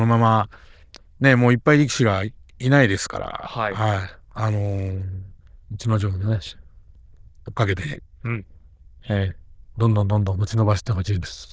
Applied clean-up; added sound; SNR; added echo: neural diffusion model UNIVERSE++.